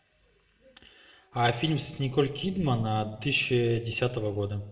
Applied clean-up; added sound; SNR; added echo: none; none; none; reverberation time 0.9 s.